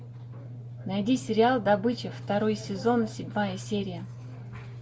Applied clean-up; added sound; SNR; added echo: none; none; none; none.